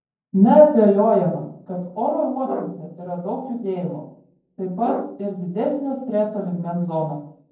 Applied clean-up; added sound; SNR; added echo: neural separator model SepFormer DNS4.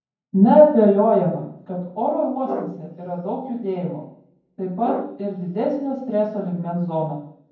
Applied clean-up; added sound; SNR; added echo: none; Brass instrument; 13 dB; reverberation time 0.9 s.